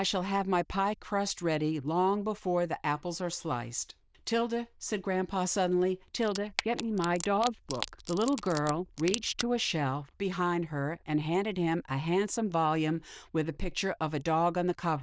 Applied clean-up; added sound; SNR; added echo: neural diffusion model UNIVERSE++.